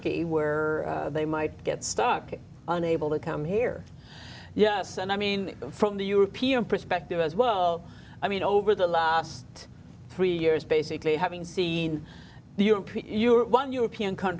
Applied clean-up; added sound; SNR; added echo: none; none; none; none.